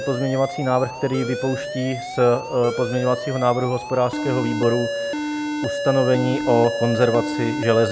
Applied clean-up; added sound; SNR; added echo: none; Alarm; 6 dB; none.